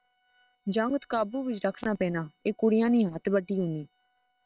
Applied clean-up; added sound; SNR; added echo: neural separator model SepFormer WHAM!.